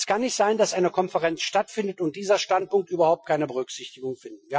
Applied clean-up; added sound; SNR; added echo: classical method Wiener filter.